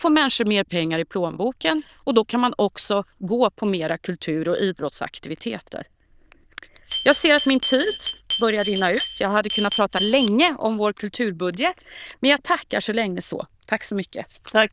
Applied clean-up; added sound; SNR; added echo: neural diffusion model UNIVERSE++.